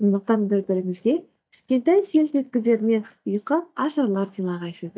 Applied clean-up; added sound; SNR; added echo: neural mask model DeepFilterNet 3.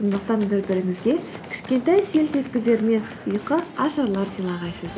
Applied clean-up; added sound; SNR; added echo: none; Run; 15 dB; none.